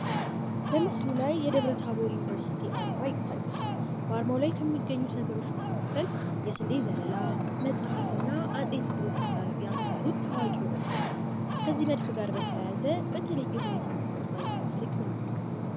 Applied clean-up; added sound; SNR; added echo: none; Ocean; -3 dB; none.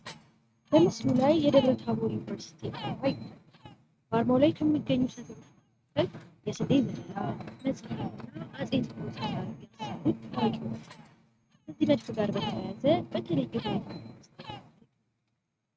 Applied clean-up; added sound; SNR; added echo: neural mask model RNNoise.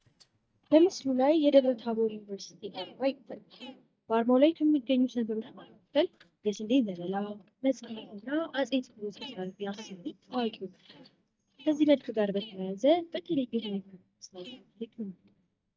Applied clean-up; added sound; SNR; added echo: neural mask model DeepFilterNet 3.